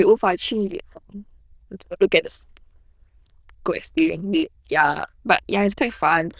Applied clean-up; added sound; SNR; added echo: neural diffusion model UNIVERSE++.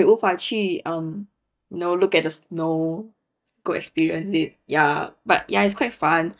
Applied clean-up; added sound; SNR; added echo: neural mask model DeepFilterNet 3.